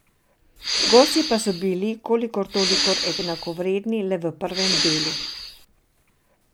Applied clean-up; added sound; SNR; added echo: none; Respiratory sounds; 0 dB; none.